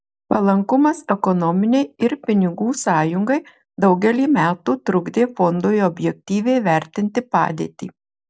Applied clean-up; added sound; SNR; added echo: none; none; none; none.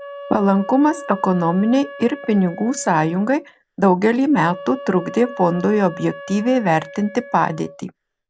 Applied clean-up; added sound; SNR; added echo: none; Wind instrument, woodwind instrument; 16 dB; none.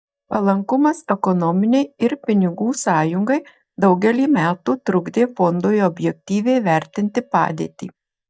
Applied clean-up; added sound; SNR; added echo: neural mask model DeepFilterNet 3.